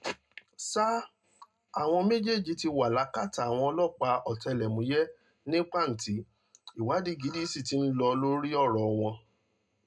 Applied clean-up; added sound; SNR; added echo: none; none; none; reverberation time 0.2 s.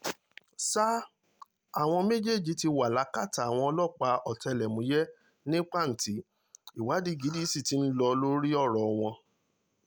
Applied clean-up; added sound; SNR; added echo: none; none; none; none.